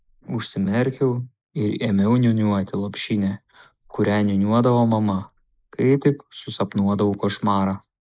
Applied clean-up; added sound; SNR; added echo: neural mask model Resemble Enhance denoiser.